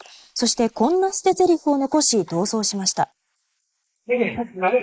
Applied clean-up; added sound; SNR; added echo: neural mask model Resemble Enhance denoiser.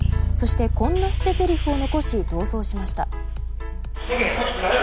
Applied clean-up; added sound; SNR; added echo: none; Bass guitar; -1 dB; none.